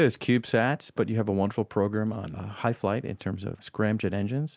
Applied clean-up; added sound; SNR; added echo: none; none; none; none.